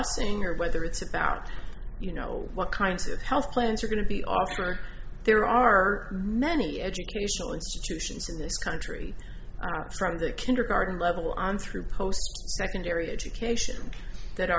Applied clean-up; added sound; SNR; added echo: none; none; none; none.